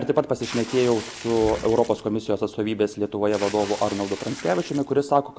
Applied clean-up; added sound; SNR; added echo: none; Water / Splash, splatter; 15 dB; none.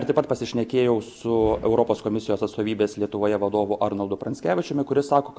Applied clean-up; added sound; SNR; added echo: none; none; none; none.